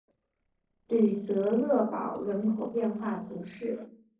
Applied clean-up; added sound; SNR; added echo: neural separator model SepFormer DNS4.